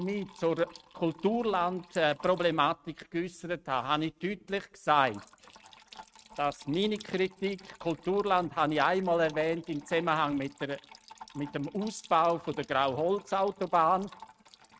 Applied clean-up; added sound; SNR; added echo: neural mask model RNNoise.